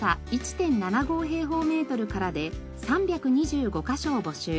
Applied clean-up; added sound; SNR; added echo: none; none; none; none.